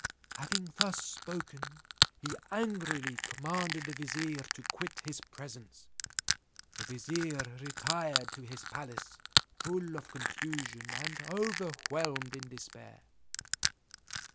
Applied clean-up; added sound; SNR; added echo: none; Crushing; -2 dB; none.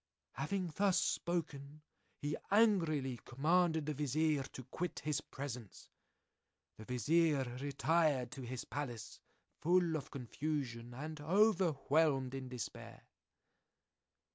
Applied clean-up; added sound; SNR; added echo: none; none; none; none.